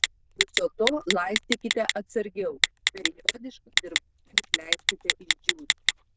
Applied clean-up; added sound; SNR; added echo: neural diffusion model UNIVERSE++.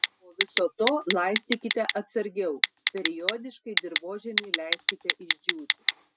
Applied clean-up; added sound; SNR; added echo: none; Telephone; -3 dB; none.